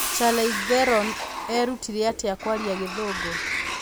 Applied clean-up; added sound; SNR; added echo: none; Sliding door + Hi-hat; 5 dB; none.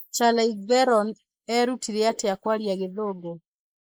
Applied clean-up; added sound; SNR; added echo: neural mask model Resemble Enhance denoiser.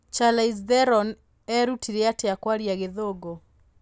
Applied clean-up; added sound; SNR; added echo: none; none; none; none.